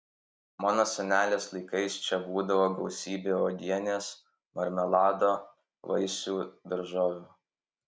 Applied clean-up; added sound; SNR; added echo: none; none; none; none.